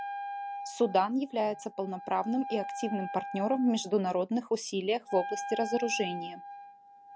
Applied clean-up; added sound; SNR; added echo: none; Wind instrument, woodwind instrument; 9 dB; none.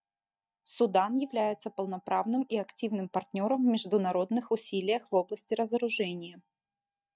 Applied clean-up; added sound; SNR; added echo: neural mask model DeepFilterNet 3.